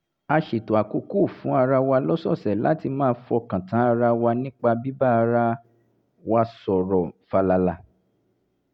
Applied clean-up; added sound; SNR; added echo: none; none; none; none.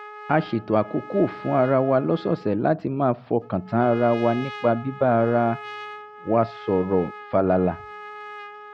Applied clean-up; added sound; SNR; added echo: none; Trumpet; 16 dB; none.